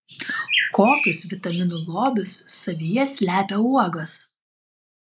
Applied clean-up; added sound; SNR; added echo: neural mask model Resemble Enhance denoiser.